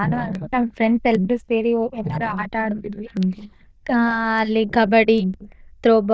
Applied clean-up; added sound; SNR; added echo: neural diffusion model UNIVERSE++.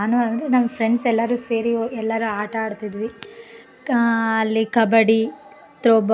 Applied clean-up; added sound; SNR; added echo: none; none; none; none.